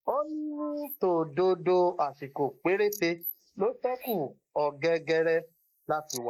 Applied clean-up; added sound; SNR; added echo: neural mask model Resemble Enhance denoiser.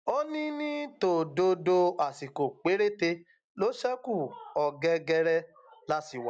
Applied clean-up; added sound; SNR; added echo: none; none; none; none.